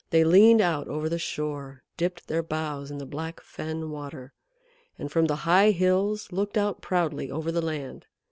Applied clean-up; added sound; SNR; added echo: none; none; none; none.